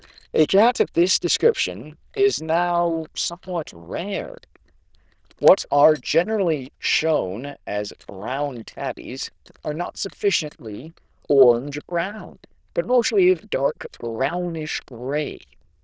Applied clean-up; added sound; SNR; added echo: neural diffusion model UNIVERSE++.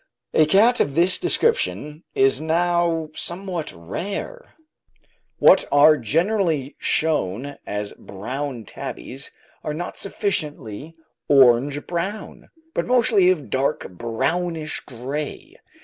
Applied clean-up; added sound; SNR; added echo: none; none; none; none.